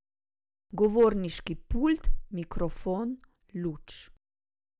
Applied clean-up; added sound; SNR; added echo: none; none; none; none.